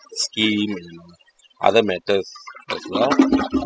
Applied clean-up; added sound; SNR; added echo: classical method spectral subtraction.